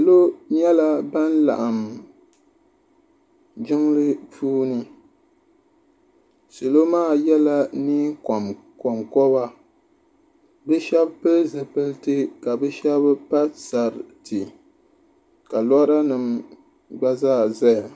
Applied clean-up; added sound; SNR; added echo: none; none; none; none.